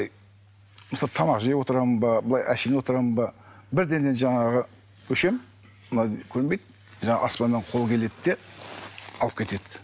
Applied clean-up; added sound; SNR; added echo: none; none; none; none.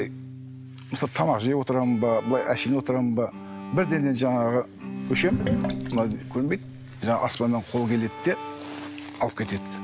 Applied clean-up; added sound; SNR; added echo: none; Bowed string instrument + Sink (filling or washing); 9 dB; none.